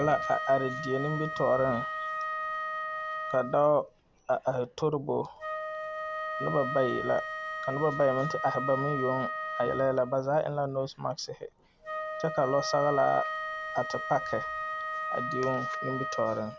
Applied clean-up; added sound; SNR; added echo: none; Wind instrument, woodwind instrument; 5 dB; none.